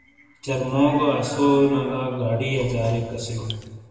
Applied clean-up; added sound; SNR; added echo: none; Drip; 18 dB; reverberation time 1.2 s.